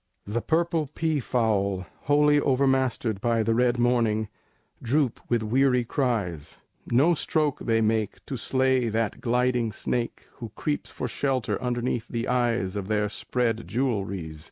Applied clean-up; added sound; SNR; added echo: none; none; none; none.